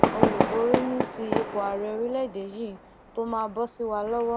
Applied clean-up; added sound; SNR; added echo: none; Fireworks; 0 dB; none.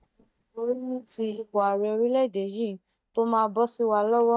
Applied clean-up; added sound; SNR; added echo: neural mask model DeepFilterNet 3.